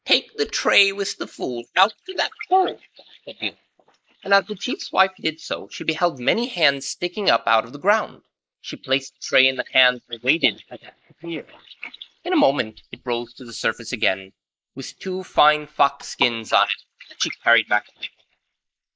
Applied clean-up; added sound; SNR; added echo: neural mask model Resemble Enhance denoiser.